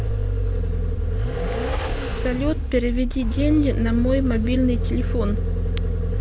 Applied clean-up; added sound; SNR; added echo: none; Vehicle; -3 dB; none.